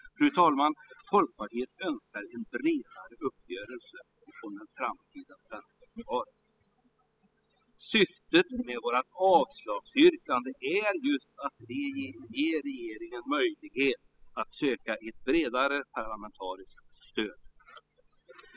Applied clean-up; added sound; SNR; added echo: classical method spectral subtraction.